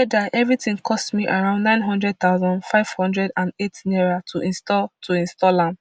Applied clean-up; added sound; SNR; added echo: none; none; none; none.